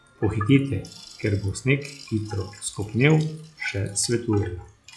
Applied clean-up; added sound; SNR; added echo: classical method log-MMSE.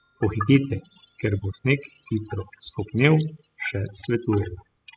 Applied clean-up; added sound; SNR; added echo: classical method spectral subtraction.